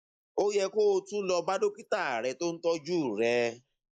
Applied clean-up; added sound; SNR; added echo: neural mask model Resemble Enhance denoiser.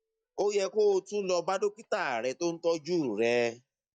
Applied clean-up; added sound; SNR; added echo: neural mask model DeepFilterNet 3.